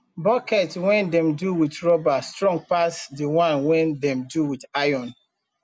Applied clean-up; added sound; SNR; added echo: none; none; none; none.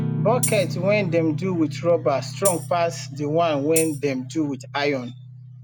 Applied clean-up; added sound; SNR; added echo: none; Guitar + Tambourine; 6 dB; none.